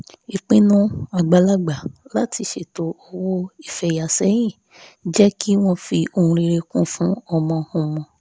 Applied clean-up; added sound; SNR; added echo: none; none; none; none.